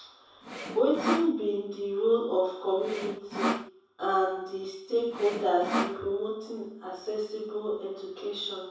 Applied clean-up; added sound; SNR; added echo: none; Sawing; 4 dB; reverberation time 0.7 s.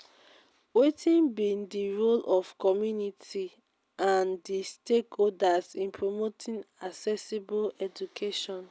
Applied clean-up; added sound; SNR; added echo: none; none; none; none.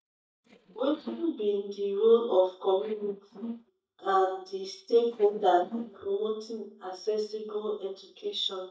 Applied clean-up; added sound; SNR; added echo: neural mask model DeepFilterNet 3.